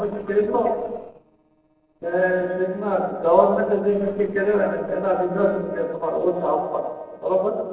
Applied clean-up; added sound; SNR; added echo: neural separator model SepFormer DNS4.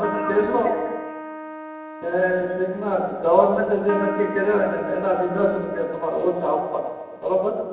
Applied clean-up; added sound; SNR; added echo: none; Keyboard (musical); 11 dB; reverberation time 1.2 s.